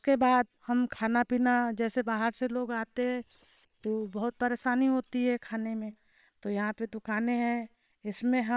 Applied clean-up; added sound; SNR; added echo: neural separator model SepFormer WHAM!.